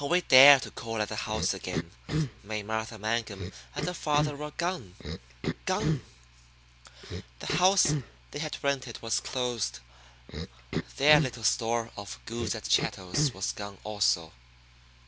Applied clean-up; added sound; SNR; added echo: none; Cough; 5 dB; none.